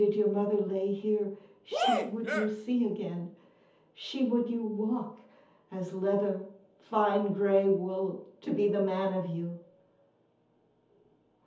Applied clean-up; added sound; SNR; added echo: none; Cheering; 0 dB; reverberation time 0.5 s.